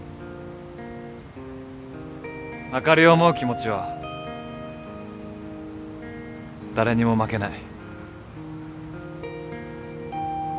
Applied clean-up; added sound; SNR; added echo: none; none; none; none.